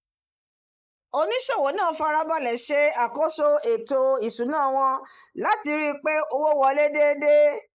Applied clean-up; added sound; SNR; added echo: neural mask model Resemble Enhance denoiser.